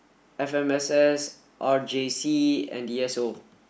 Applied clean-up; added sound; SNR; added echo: none; none; none; none.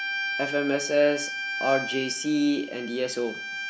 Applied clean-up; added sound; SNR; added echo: none; Bowed string instrument; 6 dB; none.